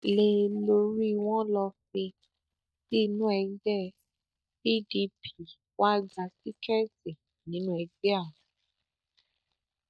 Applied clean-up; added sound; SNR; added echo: neural mask model DeepFilterNet 3.